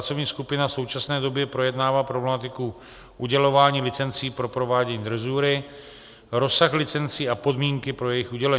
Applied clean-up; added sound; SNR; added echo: none; none; none; none.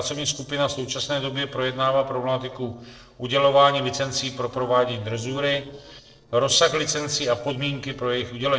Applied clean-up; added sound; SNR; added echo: neural separator model SepFormer DNS4.